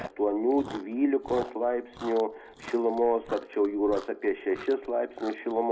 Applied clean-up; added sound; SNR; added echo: none; Chewing, mastication; 18 dB; reverberation time 0.4 s.